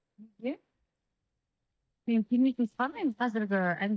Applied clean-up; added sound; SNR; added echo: neural mask model DeepFilterNet 3.